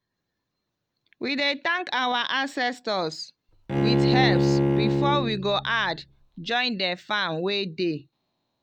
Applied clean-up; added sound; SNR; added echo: none; Bowed string instrument; -4 dB; none.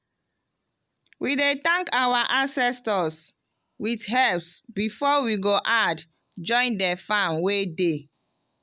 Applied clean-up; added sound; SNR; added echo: none; none; none; none.